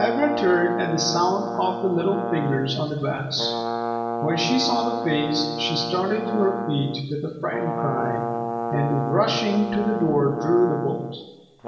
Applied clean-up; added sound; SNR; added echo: none; Brass instrument; 5 dB; reverberation time 1.2 s.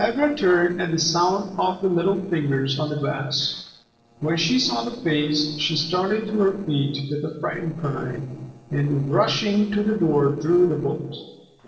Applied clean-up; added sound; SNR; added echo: neural separator model SepFormer DNS4.